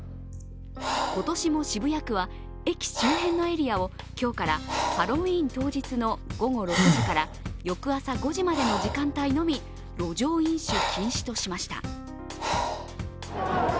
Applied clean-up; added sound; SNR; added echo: none; Breathing; 5 dB; none.